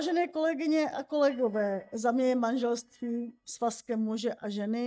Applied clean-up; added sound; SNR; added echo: neural mask model DeepFilterNet 3.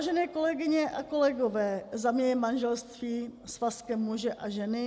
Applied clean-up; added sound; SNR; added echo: none; none; none; none.